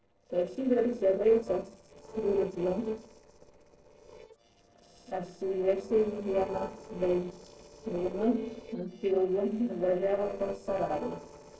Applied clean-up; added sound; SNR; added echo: neural separator model SepFormer DNS4.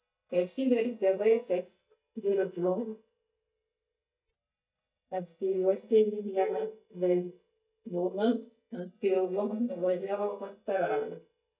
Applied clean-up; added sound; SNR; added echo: neural mask model DeepFilterNet 3.